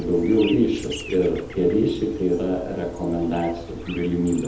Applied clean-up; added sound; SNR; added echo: none; Chirp, tweet; 15 dB; reverberation time 0.7 s.